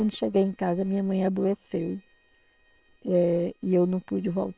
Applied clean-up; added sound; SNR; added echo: neural separator model SepFormer WHAM!.